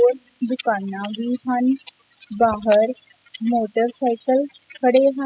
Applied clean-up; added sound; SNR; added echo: classical method spectral subtraction.